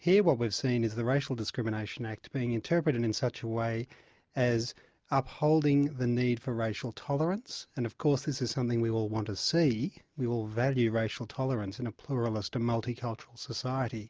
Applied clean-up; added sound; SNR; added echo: none; none; none; none.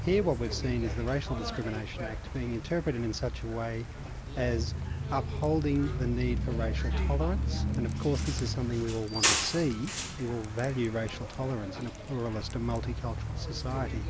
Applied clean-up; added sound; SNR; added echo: none; Bus; 1 dB; none.